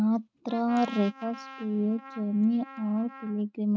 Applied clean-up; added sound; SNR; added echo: neural mask model RNNoise.